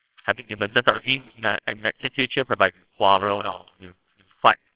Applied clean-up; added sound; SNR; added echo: neural separator model SepFormer WHAMR!.